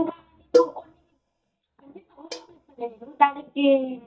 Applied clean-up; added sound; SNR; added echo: neural mask model DeepFilterNet 3.